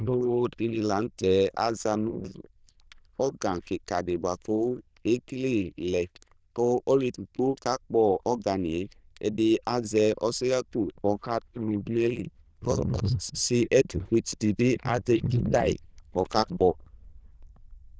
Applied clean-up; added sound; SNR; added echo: neural diffusion model UNIVERSE++.